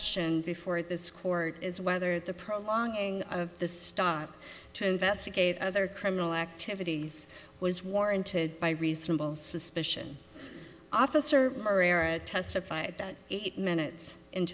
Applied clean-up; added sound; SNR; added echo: none; none; none; none.